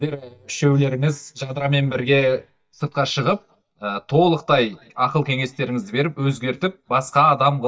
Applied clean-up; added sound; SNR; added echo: neural mask model DeepFilterNet 3.